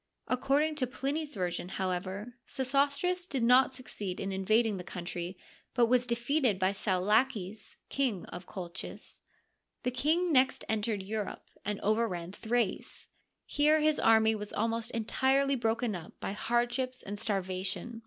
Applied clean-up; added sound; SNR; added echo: none; none; none; none.